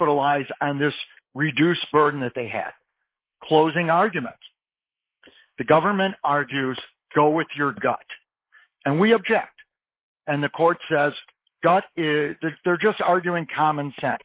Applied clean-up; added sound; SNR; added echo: neural mask model Resemble Enhance denoiser.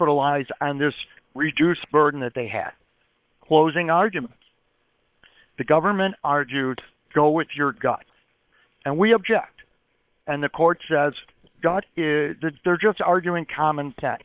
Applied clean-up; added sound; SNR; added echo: neural separator model SepFormer WHAM!.